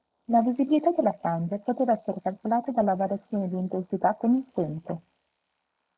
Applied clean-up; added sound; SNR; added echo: neural mask model Resemble Enhance denoiser.